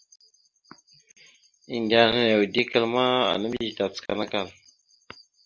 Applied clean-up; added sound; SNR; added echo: none; none; none; none.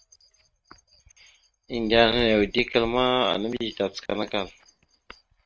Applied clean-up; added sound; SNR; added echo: neural mask model RNNoise.